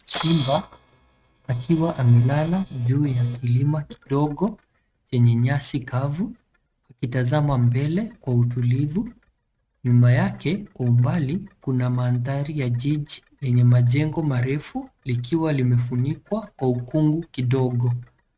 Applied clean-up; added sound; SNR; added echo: neural mask model RNNoise.